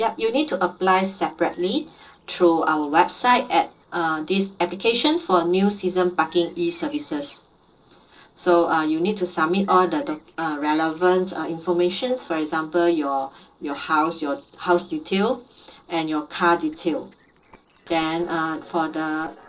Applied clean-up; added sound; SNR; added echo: neural separator model SepFormer DNS4.